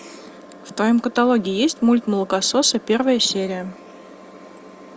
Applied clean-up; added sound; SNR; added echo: none; none; none; none.